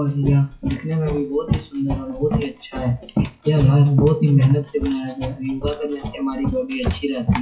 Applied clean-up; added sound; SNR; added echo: classical method WPE with log-MMSE.